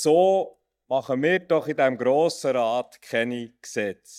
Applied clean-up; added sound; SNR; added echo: neural mask model DeepFilterNet 3.